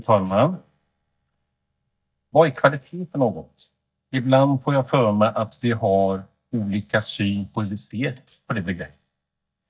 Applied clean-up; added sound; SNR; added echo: neural mask model DeepFilterNet 3.